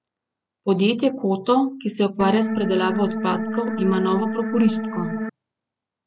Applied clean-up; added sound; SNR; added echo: none; Organ; 4 dB; none.